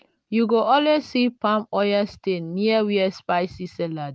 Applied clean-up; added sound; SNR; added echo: none; none; none; none.